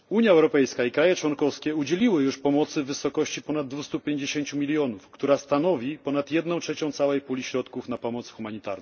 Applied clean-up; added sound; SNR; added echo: none; none; none; none.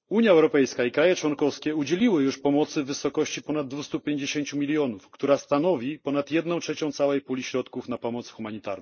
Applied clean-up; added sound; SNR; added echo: neural mask model Resemble Enhance denoiser.